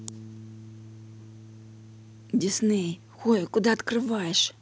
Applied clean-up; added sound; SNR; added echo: none; Bass guitar; 19 dB; none.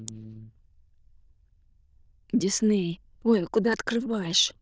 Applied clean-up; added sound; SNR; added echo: neural diffusion model UNIVERSE++.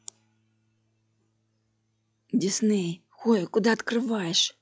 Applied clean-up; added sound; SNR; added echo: classical method log-MMSE.